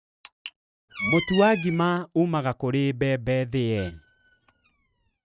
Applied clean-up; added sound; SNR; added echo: neural mask model RNNoise.